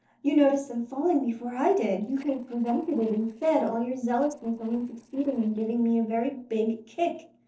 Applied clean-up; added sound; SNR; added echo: neural separator model SepFormer DNS4.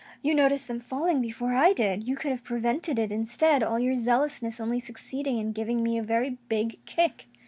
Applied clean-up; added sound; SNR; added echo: none; none; none; none.